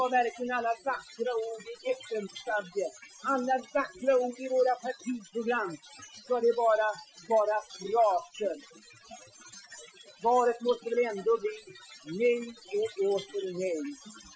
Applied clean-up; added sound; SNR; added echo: classical method Wiener filter.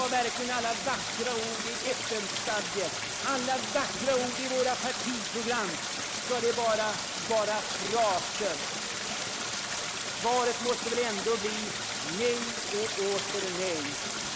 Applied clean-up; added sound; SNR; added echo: none; Stream; 2 dB; none.